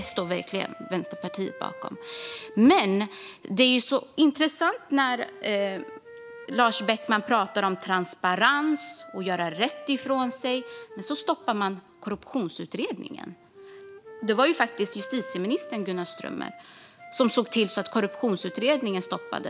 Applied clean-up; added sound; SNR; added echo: none; Wind instrument, woodwind instrument; 17 dB; none.